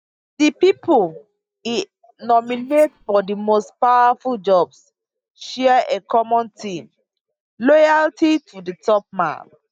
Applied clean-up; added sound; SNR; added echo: neural mask model DeepFilterNet 3.